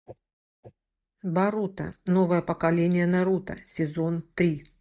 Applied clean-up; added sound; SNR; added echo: neural mask model DeepFilterNet 3.